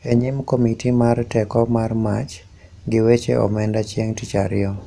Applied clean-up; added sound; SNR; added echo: none; none; none; none.